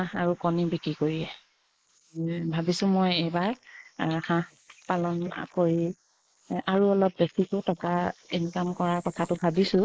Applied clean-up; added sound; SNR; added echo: neural mask model Resemble Enhance denoiser.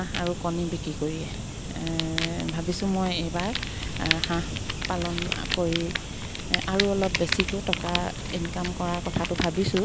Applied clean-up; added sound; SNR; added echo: none; Fire; 2 dB; none.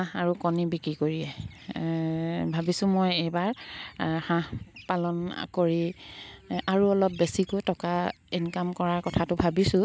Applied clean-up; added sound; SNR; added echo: none; none; none; none.